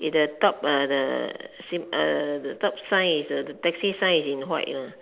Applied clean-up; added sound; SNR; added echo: none; none; none; none.